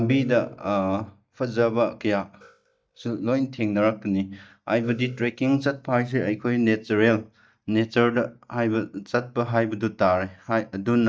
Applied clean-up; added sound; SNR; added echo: neural mask model DeepFilterNet 3.